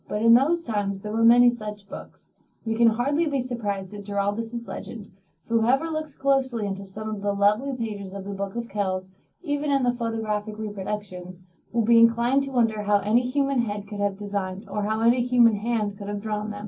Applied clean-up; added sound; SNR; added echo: none; none; none; reverberation time 0.4 s.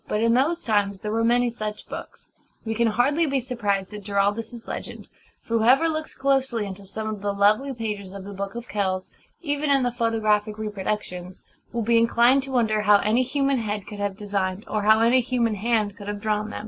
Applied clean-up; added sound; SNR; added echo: none; none; none; none.